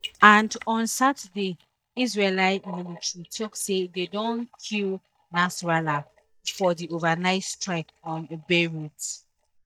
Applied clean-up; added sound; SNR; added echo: neural mask model DeepFilterNet 3.